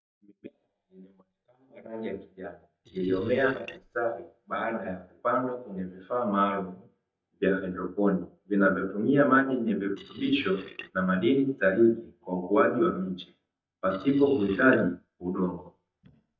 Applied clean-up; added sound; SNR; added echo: neural mask model DeepFilterNet 3.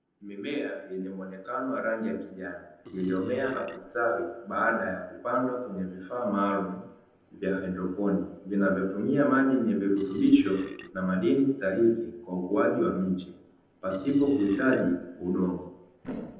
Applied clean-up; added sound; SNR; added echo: neural separator model SepFormer DNS4.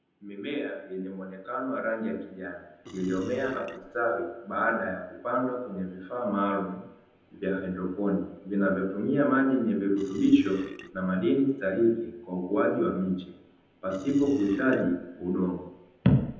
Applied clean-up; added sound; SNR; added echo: none; Burping, eructation; 16 dB; reverberation time 0.8 s.